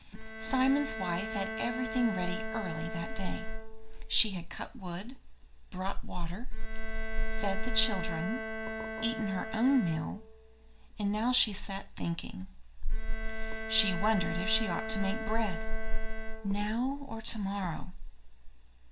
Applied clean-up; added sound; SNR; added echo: none; Bowed string instrument; 12 dB; reverberation time 0.3 s.